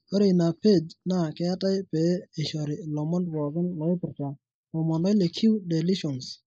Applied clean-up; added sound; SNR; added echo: neural mask model Resemble Enhance denoiser.